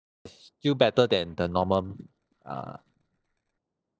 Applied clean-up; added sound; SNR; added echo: neural separator model SepFormer DNS4.